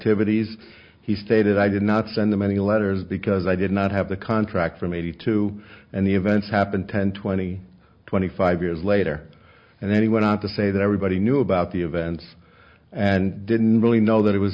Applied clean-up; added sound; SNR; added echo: none; none; none; none.